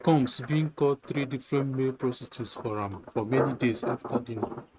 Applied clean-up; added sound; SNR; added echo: neural mask model RNNoise.